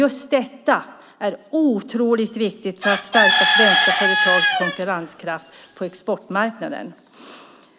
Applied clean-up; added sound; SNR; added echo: none; Bird / Chicken, rooster; -3 dB; none.